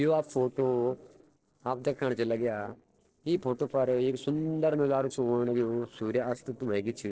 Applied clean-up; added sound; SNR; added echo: neural separator model SepFormer DNS4.